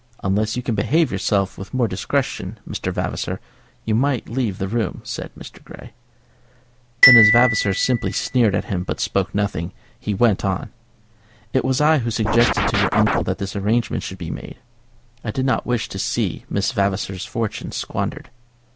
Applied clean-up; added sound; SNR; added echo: none; Glockenspiel + Scratching (performance technique); 0 dB; none.